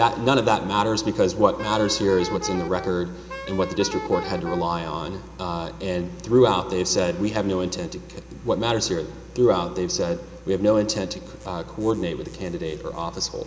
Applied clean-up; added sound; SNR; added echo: none; Wind instrument, woodwind instrument; 11 dB; none.